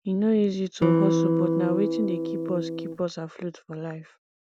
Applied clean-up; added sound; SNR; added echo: none; Electric guitar; -4 dB; none.